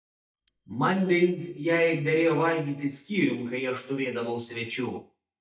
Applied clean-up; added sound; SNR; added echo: neural mask model DeepFilterNet 3.